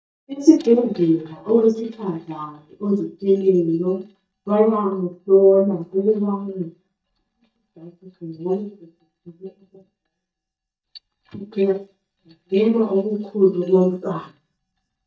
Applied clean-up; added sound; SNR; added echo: neural mask model DeepFilterNet 3.